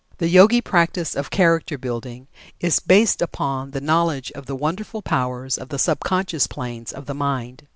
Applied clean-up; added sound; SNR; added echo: none; none; none; none.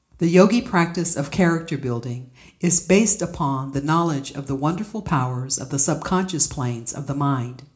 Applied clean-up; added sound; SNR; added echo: none; none; none; reverberation time 0.4 s.